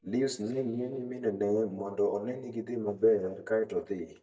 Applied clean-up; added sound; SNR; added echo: neural mask model DeepFilterNet 3.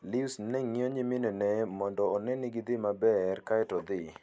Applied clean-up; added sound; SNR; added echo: none; none; none; none.